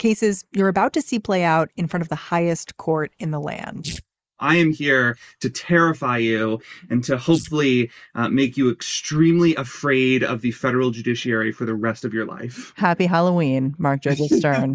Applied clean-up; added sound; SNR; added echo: neural mask model Resemble Enhance denoiser.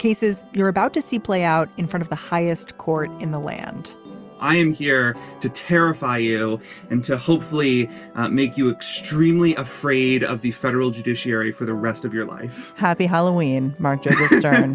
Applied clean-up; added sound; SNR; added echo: none; none; none; none.